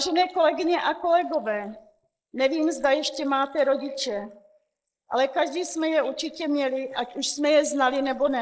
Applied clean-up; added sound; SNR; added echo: neural mask model Resemble Enhance denoiser.